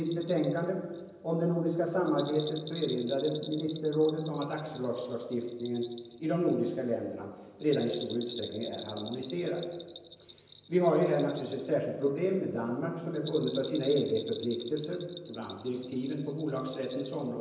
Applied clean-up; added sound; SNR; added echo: none; Bell; 17 dB; reverberation time 1.0 s.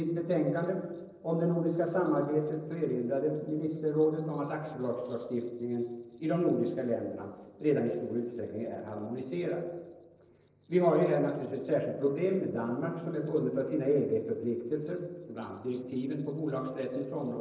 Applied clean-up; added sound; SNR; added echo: neural separator model SepFormer DNS4.